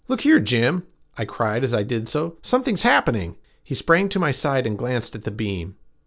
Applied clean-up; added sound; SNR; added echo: none; none; none; none.